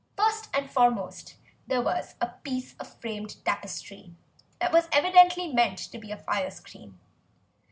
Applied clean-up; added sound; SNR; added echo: none; none; none; none.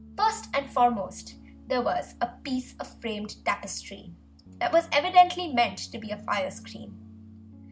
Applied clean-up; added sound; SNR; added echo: none; Piano; 20 dB; none.